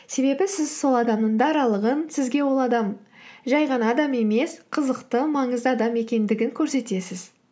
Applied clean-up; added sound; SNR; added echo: none; none; none; none.